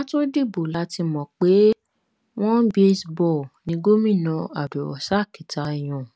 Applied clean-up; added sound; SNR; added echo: none; none; none; none.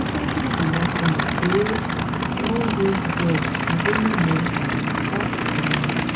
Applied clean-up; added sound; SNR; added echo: none; Idling / Aircraft; -3 dB; reverberation time 0.3 s.